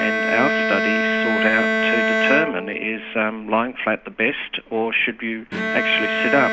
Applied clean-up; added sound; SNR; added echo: none; Bowed string instrument; 0 dB; none.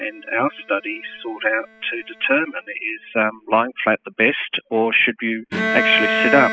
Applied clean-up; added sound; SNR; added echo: classical method spectral subtraction.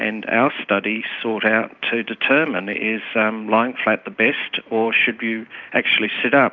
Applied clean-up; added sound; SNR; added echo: none; none; none; none.